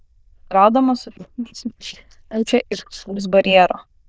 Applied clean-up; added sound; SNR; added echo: neural diffusion model UNIVERSE++.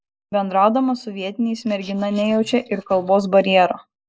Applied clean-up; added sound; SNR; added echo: neural mask model Resemble Enhance denoiser.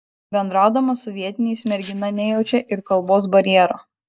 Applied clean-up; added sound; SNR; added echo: neural mask model DeepFilterNet 3.